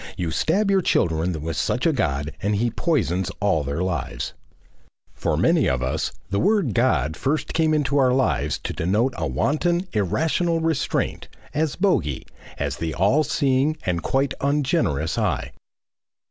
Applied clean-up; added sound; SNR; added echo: none; none; none; none.